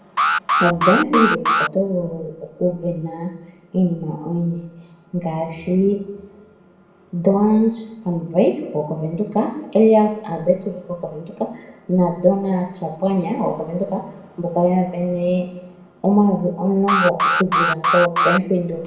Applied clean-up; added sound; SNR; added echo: none; Alarm; -1 dB; reverberation time 0.8 s.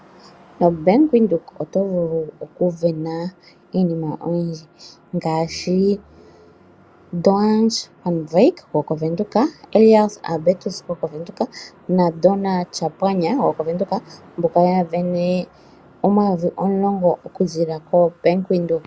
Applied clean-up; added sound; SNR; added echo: none; none; none; none.